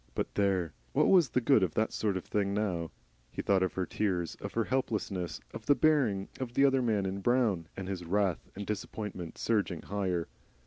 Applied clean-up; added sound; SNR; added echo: none; none; none; none.